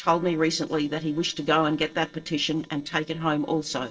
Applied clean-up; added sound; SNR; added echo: neural separator model SepFormer DNS4.